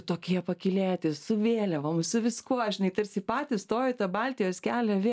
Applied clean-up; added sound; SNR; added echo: none; none; none; none.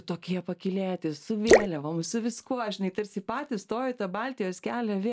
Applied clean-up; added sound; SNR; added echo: none; Drip / Splash, splatter; -3 dB; none.